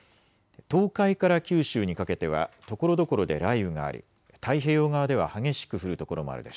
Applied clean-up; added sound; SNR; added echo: none; none; none; none.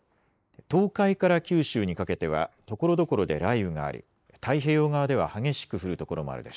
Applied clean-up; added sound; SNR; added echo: neural mask model Resemble Enhance denoiser.